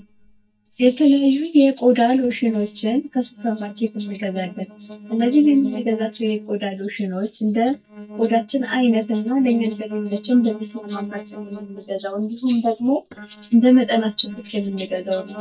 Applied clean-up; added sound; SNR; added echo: neural mask model DeepFilterNet 3.